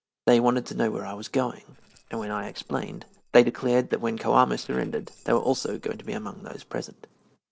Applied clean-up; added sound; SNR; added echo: neural separator model SepFormer DNS4.